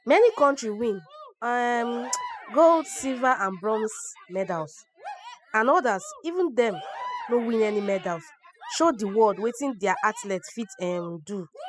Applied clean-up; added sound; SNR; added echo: classical method spectral subtraction.